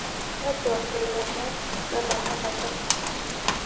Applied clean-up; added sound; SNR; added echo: none; Rain; -3 dB; reverberation time 0.7 s.